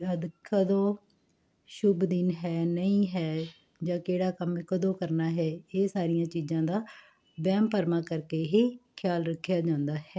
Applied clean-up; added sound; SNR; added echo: none; none; none; none.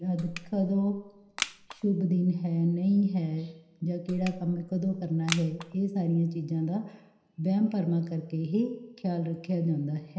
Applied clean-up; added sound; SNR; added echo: none; Crushing; 11 dB; reverberation time 0.9 s.